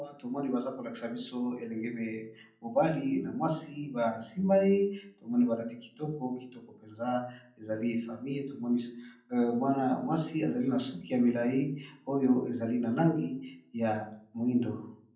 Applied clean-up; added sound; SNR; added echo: none; none; none; reverberation time 0.6 s.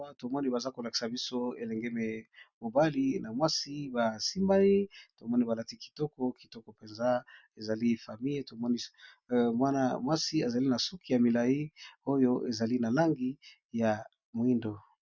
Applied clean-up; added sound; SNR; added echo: none; none; none; none.